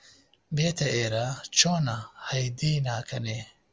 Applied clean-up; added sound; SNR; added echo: none; none; none; none.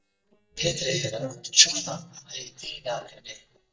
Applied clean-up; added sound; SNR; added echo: neural mask model DeepFilterNet 3.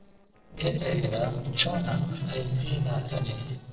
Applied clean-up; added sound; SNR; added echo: neural separator model SepFormer DNS4.